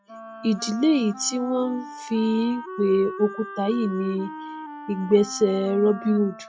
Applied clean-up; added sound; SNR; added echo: classical method log-MMSE.